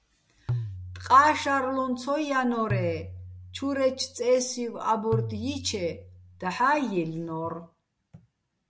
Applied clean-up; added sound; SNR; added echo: none; Tabla; 9 dB; none.